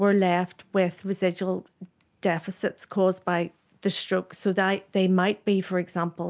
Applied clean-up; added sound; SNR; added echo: none; none; none; none.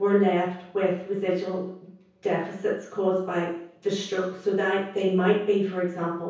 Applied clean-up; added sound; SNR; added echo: none; none; none; reverberation time 0.6 s.